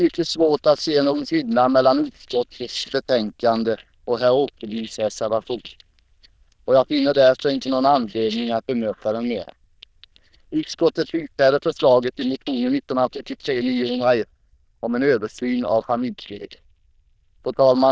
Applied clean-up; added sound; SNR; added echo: neural diffusion model UNIVERSE++.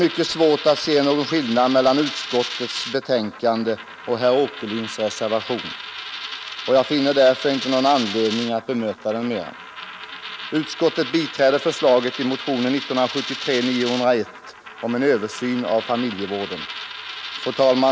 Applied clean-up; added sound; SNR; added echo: none; Coin (dropping); 11 dB; none.